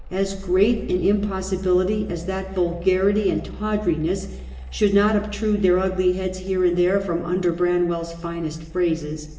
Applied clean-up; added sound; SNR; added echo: none; Mechanical fan; 14 dB; reverberation time 0.9 s.